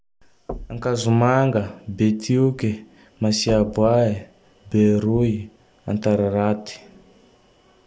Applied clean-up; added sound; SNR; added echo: none; Knock; 20 dB; none.